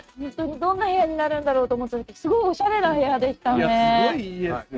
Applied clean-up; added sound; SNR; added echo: neural mask model RNNoise.